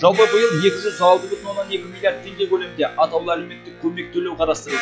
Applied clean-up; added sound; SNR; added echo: classical method log-MMSE.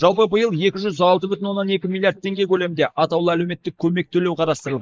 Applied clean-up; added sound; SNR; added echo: neural mask model Resemble Enhance denoiser.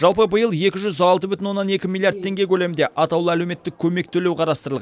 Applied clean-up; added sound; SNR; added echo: none; none; none; none.